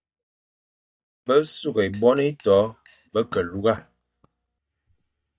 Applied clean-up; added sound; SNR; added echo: neural mask model DeepFilterNet 3.